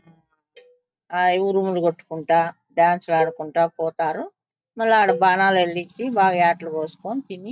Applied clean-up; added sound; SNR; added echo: neural mask model DeepFilterNet 3.